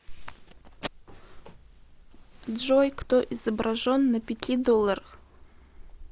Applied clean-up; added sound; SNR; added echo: none; none; none; none.